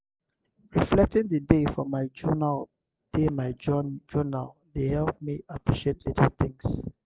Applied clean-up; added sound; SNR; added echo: none; none; none; none.